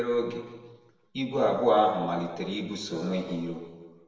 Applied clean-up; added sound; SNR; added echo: none; Burping, eructation; 18 dB; reverberation time 1.3 s.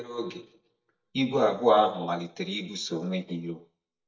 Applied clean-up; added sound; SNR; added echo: neural mask model DeepFilterNet 3.